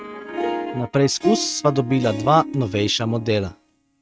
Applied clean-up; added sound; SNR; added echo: neural mask model RNNoise.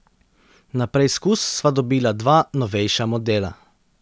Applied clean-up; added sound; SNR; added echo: none; none; none; none.